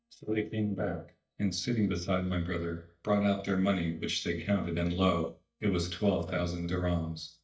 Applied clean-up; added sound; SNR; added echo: neural mask model DeepFilterNet 3.